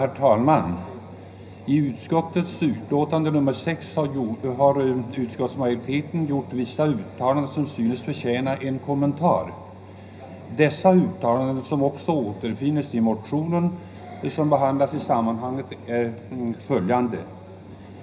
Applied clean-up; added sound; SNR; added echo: none; none; none; reverberation time 0.5 s.